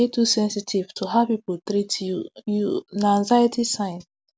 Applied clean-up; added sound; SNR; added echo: none; none; none; none.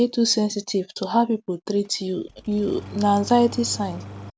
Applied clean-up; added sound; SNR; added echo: none; Engine starting; 16 dB; none.